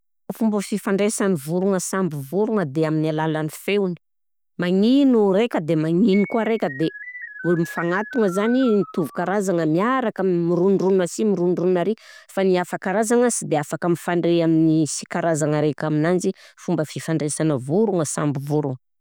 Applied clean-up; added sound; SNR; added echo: none; Keyboard (musical); 15 dB; none.